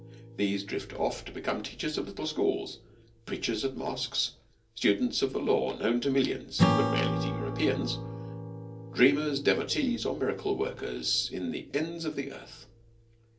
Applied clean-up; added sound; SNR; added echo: none; Acoustic guitar / Strum; 6 dB; reverberation time 0.3 s.